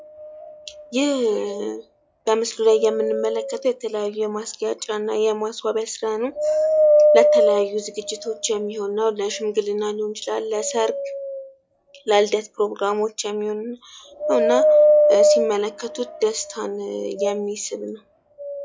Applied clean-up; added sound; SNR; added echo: classical method log-MMSE.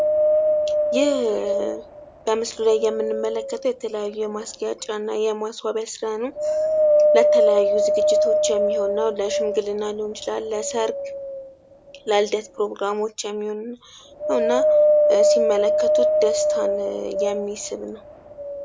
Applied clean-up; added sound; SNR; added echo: none; Wind; -4 dB; none.